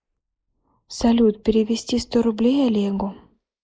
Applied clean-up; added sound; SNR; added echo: neural mask model Resemble Enhance denoiser.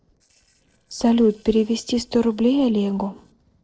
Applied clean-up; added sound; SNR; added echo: neural separator model SepFormer DNS4.